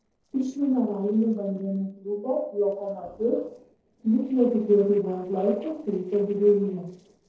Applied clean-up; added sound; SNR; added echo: neural separator model SepFormer DNS4.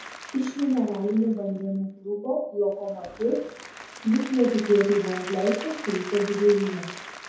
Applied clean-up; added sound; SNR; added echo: none; Applause / Crowd; 15 dB; reverberation time 0.6 s.